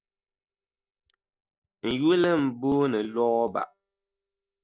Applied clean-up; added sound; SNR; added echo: neural mask model DeepFilterNet 3.